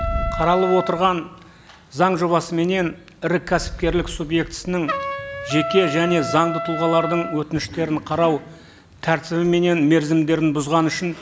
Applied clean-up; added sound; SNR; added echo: none; Trumpet; 11 dB; none.